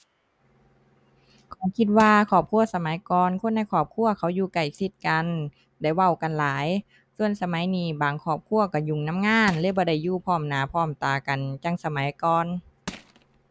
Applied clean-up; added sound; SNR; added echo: none; Crushing; 16 dB; none.